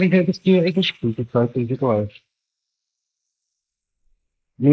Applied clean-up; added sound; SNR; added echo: neural mask model Resemble Enhance denoiser.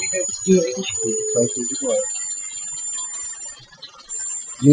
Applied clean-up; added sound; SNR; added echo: classical method Wiener filter.